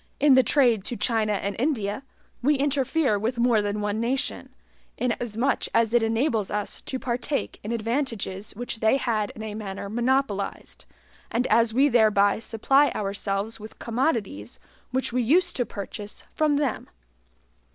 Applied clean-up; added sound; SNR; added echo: none; none; none; none.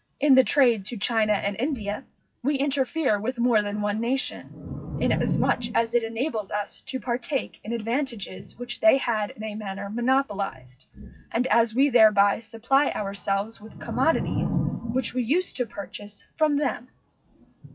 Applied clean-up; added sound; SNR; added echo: classical method WPE with log-MMSE.